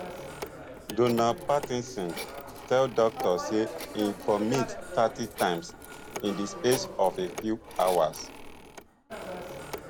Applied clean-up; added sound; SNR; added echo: none; Telephone; 9 dB; none.